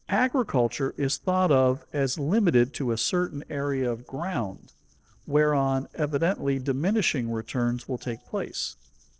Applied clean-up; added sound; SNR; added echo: neural separator model SepFormer DNS4.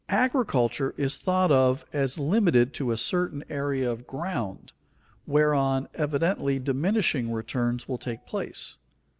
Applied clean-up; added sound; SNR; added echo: none; none; none; none.